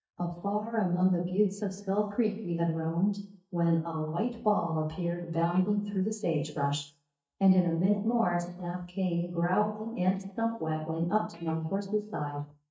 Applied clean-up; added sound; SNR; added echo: neural mask model DeepFilterNet 3.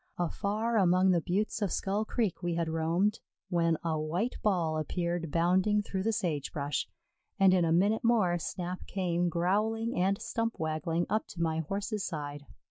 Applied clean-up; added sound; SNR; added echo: none; none; none; none.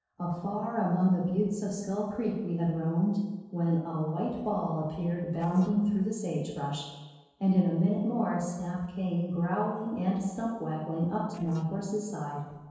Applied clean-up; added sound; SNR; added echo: neural separator model SepFormer DNS4.